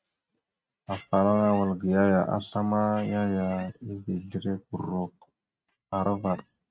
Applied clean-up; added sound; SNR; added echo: neural mask model RNNoise.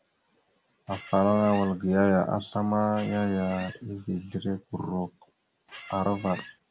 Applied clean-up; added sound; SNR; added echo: none; Squeak; 17 dB; none.